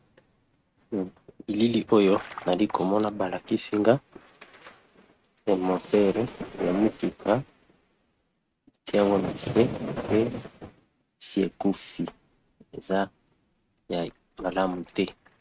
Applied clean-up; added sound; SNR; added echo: neural mask model RNNoise.